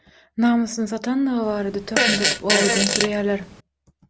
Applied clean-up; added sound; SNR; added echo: none; Fart; -1 dB; none.